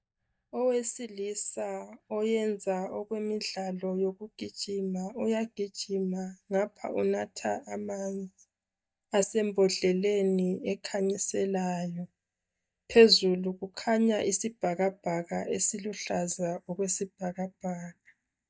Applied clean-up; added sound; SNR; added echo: neural mask model DeepFilterNet 3.